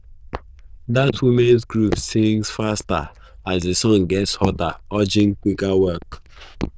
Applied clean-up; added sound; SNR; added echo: neural diffusion model UNIVERSE++.